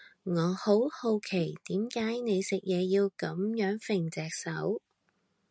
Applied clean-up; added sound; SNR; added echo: none; none; none; none.